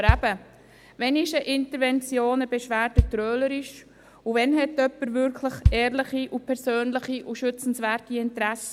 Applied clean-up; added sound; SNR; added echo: none; Bass drum; 3 dB; none.